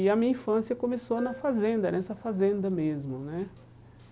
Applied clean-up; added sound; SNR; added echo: none; Keyboard (musical); 19 dB; none.